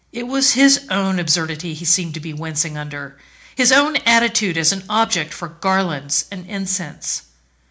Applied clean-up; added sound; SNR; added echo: none; none; none; reverberation time 0.4 s.